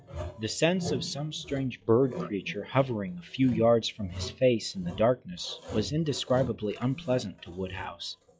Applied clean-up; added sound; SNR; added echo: classical method log-MMSE.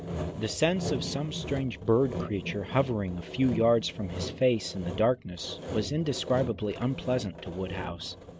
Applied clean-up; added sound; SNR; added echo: none; Sawing; 9 dB; none.